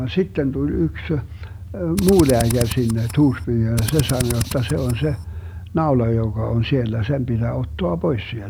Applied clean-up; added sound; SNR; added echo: none; Drill; 8 dB; none.